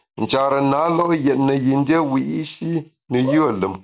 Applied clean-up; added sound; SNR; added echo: none; none; none; none.